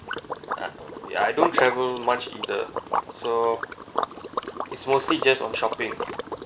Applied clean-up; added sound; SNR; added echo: none; Liquid; 4 dB; none.